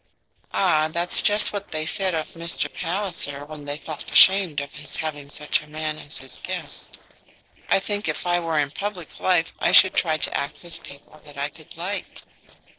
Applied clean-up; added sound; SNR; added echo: neural separator model SepFormer DNS4.